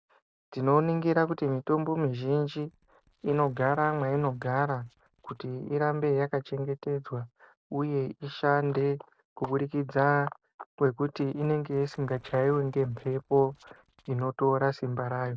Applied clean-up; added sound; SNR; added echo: neural separator model SepFormer DNS4.